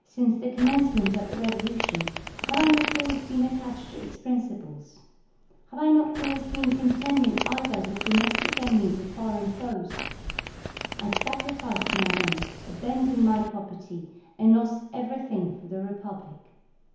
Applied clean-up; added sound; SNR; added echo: none; Fart; 5 dB; reverberation time 1.0 s.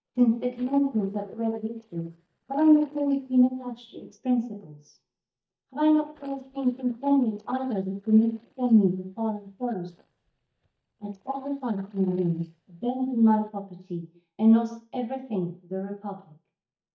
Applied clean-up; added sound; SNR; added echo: neural mask model DeepFilterNet 3.